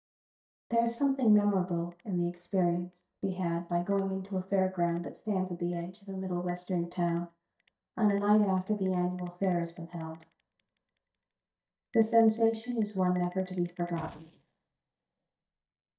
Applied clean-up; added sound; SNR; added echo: neural mask model DeepFilterNet 3.